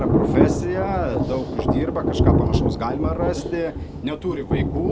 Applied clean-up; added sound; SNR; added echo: none; Thunder / Rain; -5 dB; none.